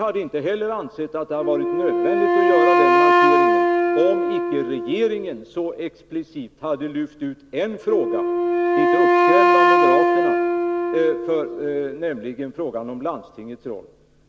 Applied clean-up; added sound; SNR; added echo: none; Wind instrument, woodwind instrument; -5 dB; none.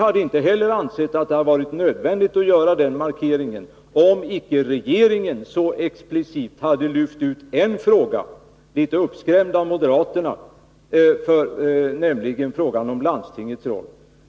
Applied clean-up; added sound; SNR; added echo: none; none; none; none.